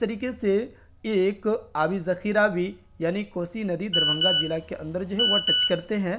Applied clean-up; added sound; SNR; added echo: none; Telephone; -1 dB; none.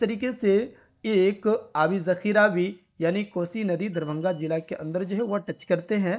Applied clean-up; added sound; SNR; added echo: neural mask model DeepFilterNet 3.